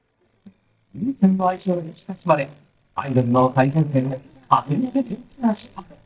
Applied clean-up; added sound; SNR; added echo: neural mask model DeepFilterNet 3.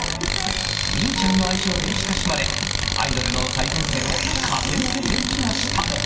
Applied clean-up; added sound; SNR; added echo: none; Tools; 0 dB; reverberation time 1.7 s.